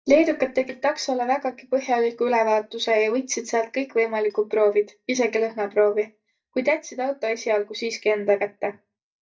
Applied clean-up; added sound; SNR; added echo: neural mask model DeepFilterNet 3.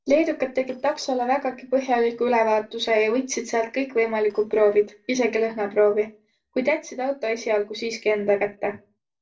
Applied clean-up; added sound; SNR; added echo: neural separator model SepFormer DNS4.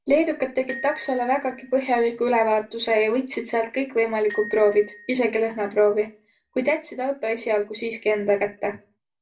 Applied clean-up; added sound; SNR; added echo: none; Glockenspiel; 19 dB; reverberation time 0.2 s.